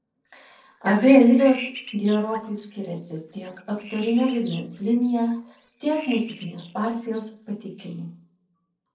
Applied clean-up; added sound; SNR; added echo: neural separator model SepFormer DNS4.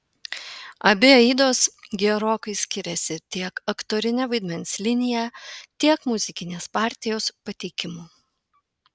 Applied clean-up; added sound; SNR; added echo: none; none; none; none.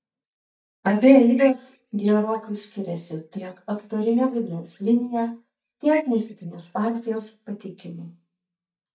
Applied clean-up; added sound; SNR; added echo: neural mask model DeepFilterNet 3.